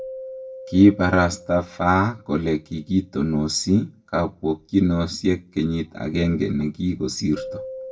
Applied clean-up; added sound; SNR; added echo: none; Keyboard (musical); 19 dB; reverberation time 0.2 s.